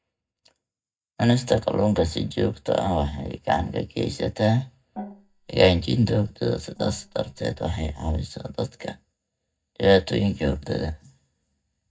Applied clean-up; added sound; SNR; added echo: neural mask model DeepFilterNet 3.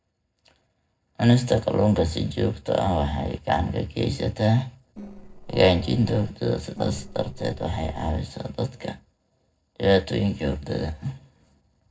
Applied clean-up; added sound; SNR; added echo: neural separator model SepFormer DNS4.